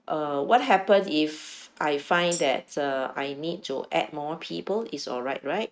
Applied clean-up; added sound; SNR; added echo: neural mask model RNNoise.